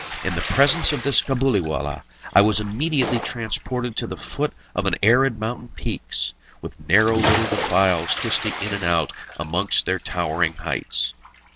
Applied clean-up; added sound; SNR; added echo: none; Bathtub (filling or washing) / Splash, splatter + Gunshot, gunfire; 9 dB; none.